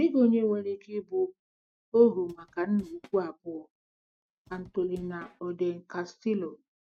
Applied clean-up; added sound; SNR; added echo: neural mask model RNNoise.